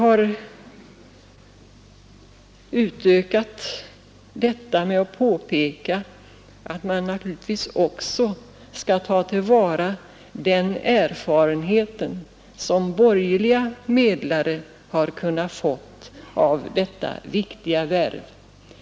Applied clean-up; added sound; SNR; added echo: none; none; none; none.